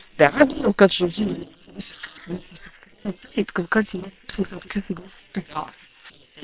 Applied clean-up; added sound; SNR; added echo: neural separator model SepFormer WHAM!.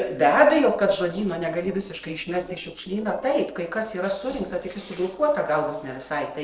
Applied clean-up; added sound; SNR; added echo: neural separator model SepFormer DNS4.